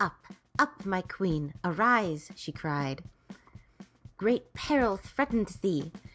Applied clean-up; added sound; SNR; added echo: none; Bass drum / Snare drum / Drum kit; 20 dB; none.